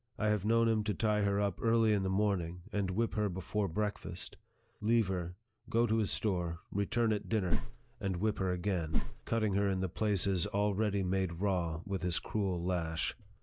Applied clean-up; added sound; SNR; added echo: none; Whoosh, swoosh, swish; -4 dB; none.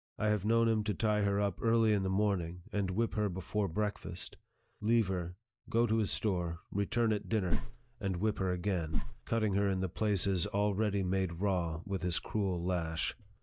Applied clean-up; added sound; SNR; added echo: neural mask model DeepFilterNet 3.